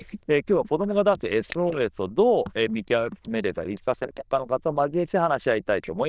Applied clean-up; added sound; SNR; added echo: neural diffusion model UNIVERSE++.